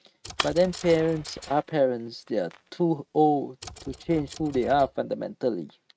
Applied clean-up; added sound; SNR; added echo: neural mask model RNNoise.